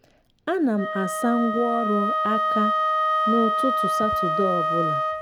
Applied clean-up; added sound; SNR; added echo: none; Wind instrument, woodwind instrument; -2 dB; none.